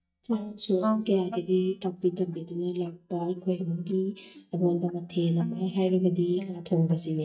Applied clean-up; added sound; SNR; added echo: neural mask model DeepFilterNet 3.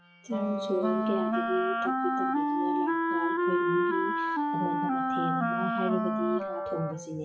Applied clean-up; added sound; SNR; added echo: classical method WPE with log-MMSE.